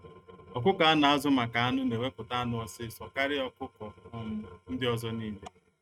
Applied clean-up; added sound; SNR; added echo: neural mask model RNNoise.